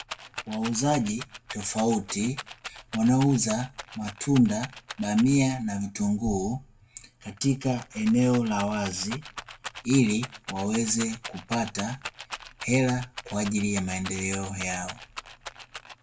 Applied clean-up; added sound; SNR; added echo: none; Rattle; 14 dB; reverberation time 0.2 s.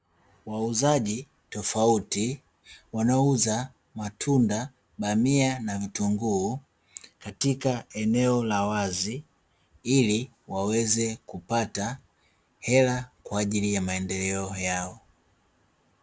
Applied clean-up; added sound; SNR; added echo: none; none; none; none.